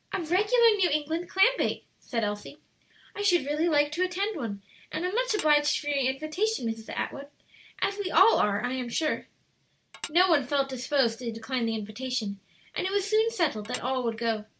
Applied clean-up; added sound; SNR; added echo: none; Tap / Dishes, pots, and pans; 12 dB; none.